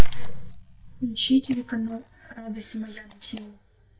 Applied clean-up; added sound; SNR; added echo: neural mask model DeepFilterNet 3.